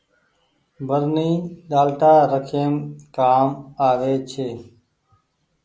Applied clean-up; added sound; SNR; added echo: none; none; none; none.